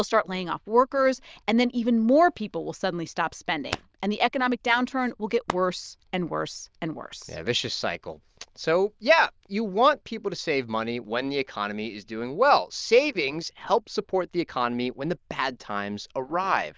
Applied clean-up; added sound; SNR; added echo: neural diffusion model UNIVERSE++.